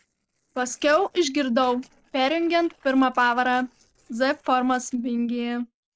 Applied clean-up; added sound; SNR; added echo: neural separator model SepFormer DNS4.